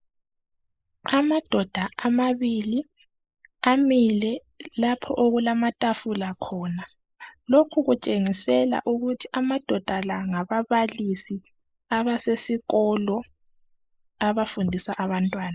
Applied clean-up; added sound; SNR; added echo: neural mask model Resemble Enhance denoiser.